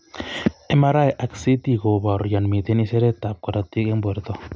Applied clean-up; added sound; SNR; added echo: none; none; none; none.